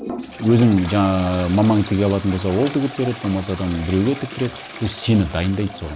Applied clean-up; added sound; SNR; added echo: none; Toilet flush; 14 dB; none.